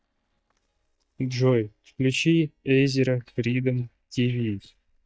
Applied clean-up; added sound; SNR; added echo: neural mask model DeepFilterNet 3.